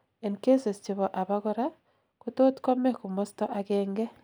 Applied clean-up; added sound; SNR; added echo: none; none; none; none.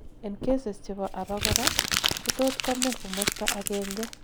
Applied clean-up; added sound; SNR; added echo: none; Crumpling, crinkling; -1 dB; none.